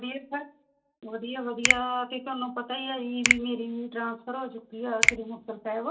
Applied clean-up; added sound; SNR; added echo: none; Finger snapping; -3 dB; reverberation time 0.2 s.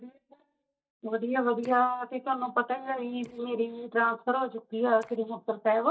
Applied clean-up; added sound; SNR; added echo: neural mask model DeepFilterNet 3.